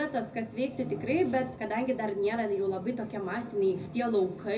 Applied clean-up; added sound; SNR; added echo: none; none; none; reverberation time 0.4 s.